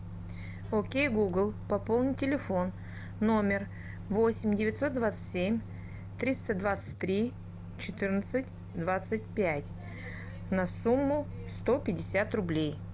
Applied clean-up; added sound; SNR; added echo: none; Microwave oven; 10 dB; none.